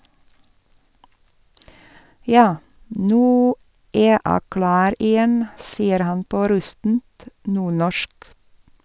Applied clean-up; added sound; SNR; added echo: none; none; none; none.